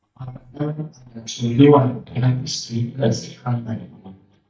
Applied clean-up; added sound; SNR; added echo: neural mask model DeepFilterNet 3.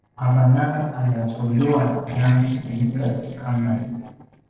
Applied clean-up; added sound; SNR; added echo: neural separator model SepFormer DNS4.